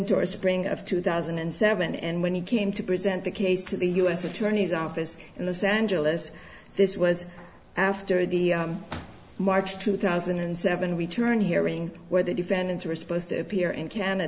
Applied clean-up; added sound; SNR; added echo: none; none; none; none.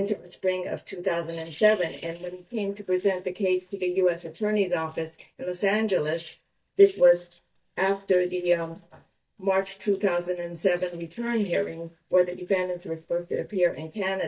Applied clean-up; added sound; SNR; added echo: neural mask model DeepFilterNet 3.